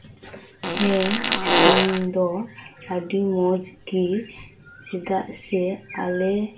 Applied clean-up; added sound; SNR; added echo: none; Fart; -4 dB; reverberation time 0.3 s.